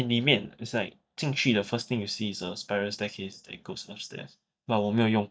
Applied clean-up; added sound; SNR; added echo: neural mask model DeepFilterNet 3.